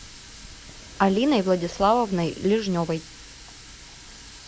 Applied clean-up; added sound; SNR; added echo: none; Water tap, faucet; 19 dB; none.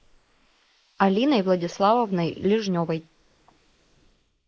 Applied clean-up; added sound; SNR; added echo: neural mask model Resemble Enhance denoiser.